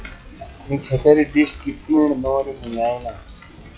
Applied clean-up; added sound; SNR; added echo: classical method log-MMSE.